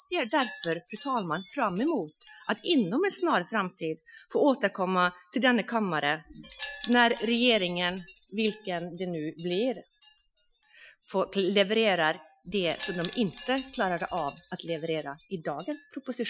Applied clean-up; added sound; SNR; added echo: classical method Wiener filter.